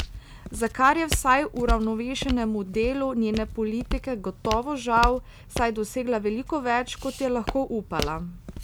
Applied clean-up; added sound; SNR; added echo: none; Walk, footsteps; 8 dB; none.